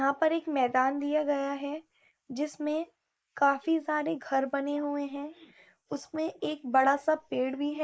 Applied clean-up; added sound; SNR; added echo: neural mask model Resemble Enhance denoiser.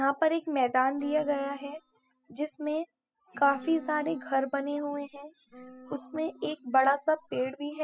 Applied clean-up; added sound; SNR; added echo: classical method spectral subtraction.